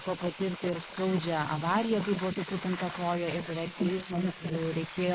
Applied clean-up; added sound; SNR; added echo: neural mask model Resemble Enhance denoiser.